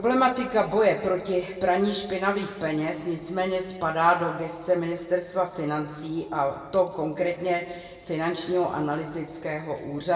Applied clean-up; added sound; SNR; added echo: none; none; none; reverberation time 1.6 s.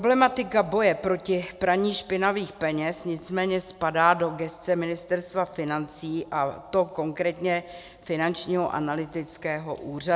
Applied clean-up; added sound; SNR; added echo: none; none; none; none.